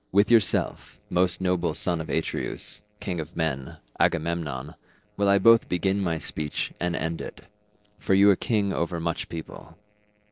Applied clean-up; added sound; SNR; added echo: neural separator model SepFormer DNS4.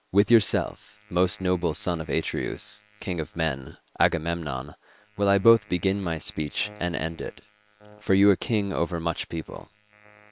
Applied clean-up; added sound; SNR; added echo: neural separator model SepFormer WHAM!.